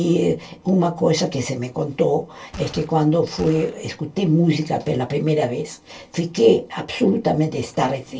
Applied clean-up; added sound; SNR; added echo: none; Gunshot, gunfire; 19 dB; reverberation time 0.2 s.